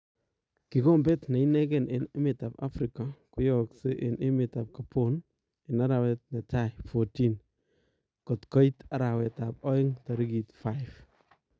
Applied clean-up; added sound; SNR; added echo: none; none; none; none.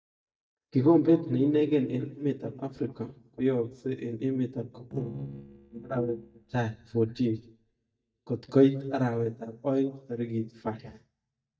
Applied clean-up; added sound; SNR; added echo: neural mask model DeepFilterNet 3.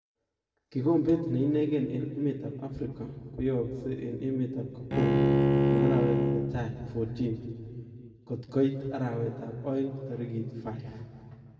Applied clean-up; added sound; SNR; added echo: none; Bowed string instrument; -5 dB; reverberation time 1.9 s.